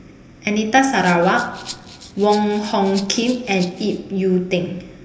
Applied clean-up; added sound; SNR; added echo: none; Rattle (instrument); 19 dB; reverberation time 0.8 s.